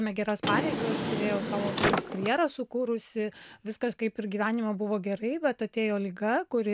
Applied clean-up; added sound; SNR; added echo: none; Drawer open or close; 1 dB; none.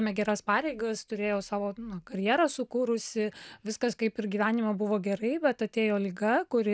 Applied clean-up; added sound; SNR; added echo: none; none; none; none.